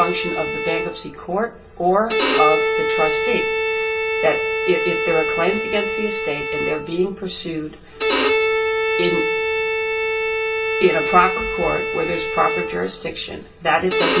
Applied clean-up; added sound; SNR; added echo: none; Bowed string instrument; -1 dB; reverberation time 0.2 s.